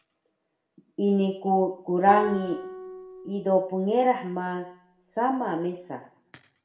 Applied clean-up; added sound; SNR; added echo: none; Guitar; 13 dB; reverberation time 0.6 s.